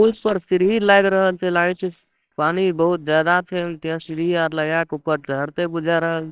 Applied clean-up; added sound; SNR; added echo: neural separator model SepFormer WHAMR!.